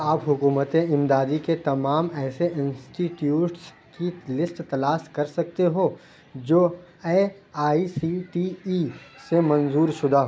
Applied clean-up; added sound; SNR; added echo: none; none; none; none.